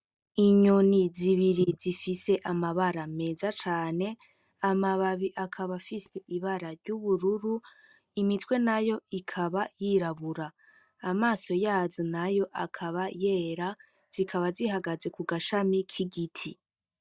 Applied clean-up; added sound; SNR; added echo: neural mask model DeepFilterNet 3.